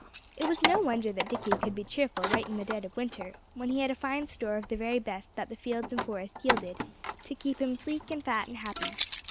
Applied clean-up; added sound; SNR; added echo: none; Keys jangling; 1 dB; none.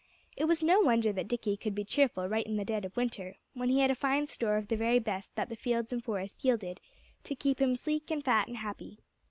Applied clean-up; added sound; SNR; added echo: none; none; none; none.